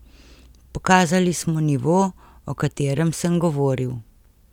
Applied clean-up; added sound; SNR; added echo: none; none; none; none.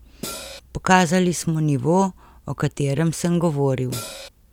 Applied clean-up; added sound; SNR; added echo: none; Cymbal; 11 dB; none.